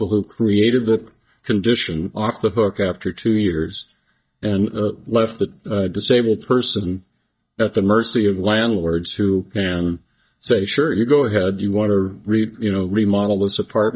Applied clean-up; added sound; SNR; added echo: neural mask model DeepFilterNet 3.